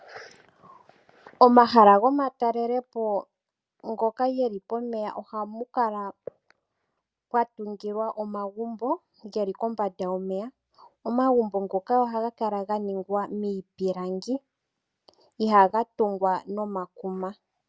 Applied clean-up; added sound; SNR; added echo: none; none; none; none.